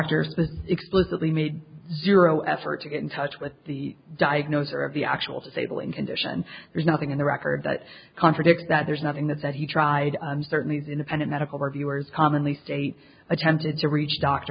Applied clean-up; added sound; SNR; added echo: none; none; none; none.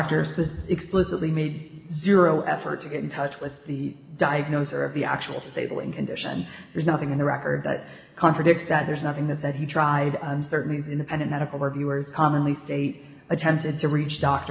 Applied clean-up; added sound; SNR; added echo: none; none; none; reverberation time 1.5 s.